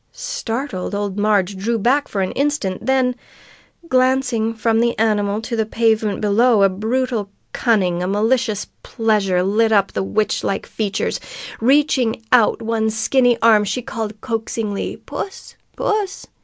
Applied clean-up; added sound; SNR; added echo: none; none; none; none.